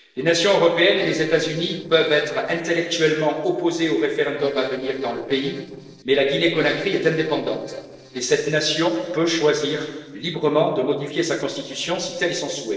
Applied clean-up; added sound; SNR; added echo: neural separator model SepFormer DNS4.